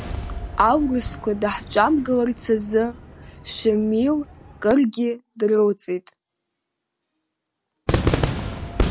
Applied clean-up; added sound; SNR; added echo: none; Cheering / Fireworks; 7 dB; none.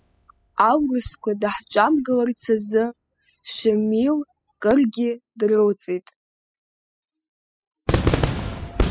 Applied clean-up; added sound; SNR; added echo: classical method spectral subtraction.